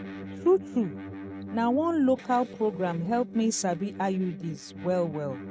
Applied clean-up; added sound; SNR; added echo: neural mask model RNNoise.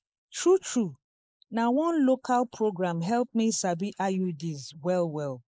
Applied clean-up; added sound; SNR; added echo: neural mask model Resemble Enhance denoiser.